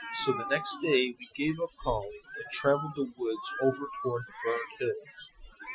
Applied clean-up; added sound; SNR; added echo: classical method Wiener filter.